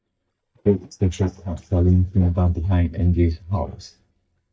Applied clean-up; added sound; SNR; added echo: neural mask model DeepFilterNet 3.